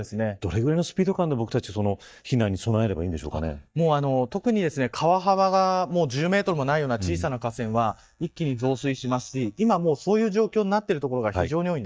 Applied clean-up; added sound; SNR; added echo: neural mask model DeepFilterNet 3.